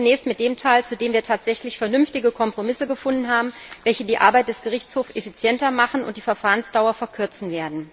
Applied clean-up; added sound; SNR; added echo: none; none; none; none.